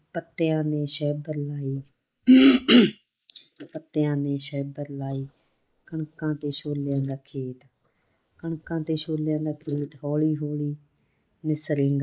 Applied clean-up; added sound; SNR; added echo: neural mask model Resemble Enhance denoiser.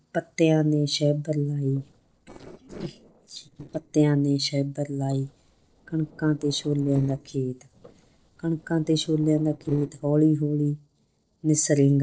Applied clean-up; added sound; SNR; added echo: neural separator model SepFormer DNS4.